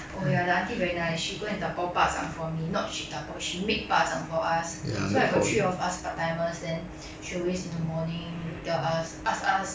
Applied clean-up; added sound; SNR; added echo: none; Brass instrument; 19 dB; none.